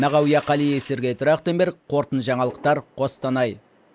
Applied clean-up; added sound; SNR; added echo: none; none; none; none.